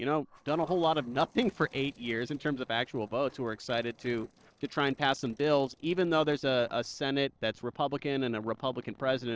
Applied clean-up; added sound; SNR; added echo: neural separator model SepFormer DNS4.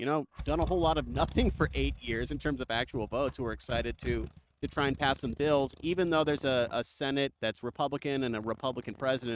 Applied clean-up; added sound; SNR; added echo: neural mask model RNNoise.